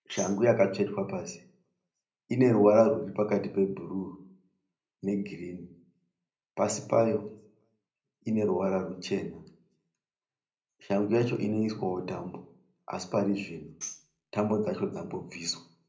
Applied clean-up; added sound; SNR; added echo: none; Tambourine; 17 dB; reverberation time 0.5 s.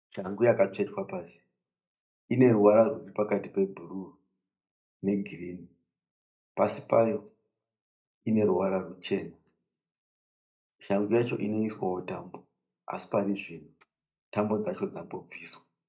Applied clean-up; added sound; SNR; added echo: neural mask model DeepFilterNet 3.